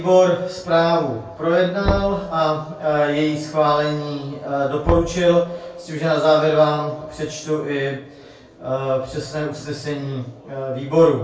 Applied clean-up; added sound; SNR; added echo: none; Knock; 10 dB; reverberation time 0.3 s.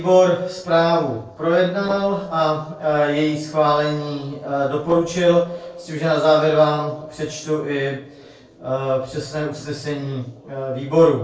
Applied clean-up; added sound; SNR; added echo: neural separator model SepFormer DNS4.